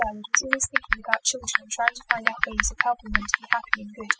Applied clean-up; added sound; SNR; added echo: classical method spectral subtraction.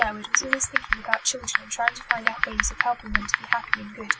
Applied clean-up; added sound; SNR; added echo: none; Typing; -3 dB; none.